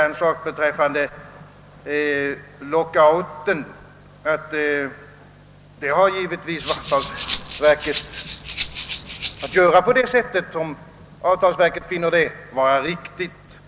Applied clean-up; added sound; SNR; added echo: none; Rattle (instrument); 11 dB; none.